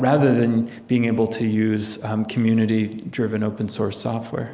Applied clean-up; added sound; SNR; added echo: none; none; none; none.